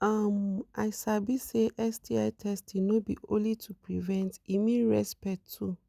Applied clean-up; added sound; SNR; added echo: none; none; none; none.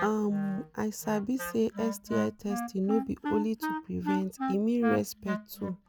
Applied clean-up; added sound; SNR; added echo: none; Wind instrument, woodwind instrument; 6 dB; none.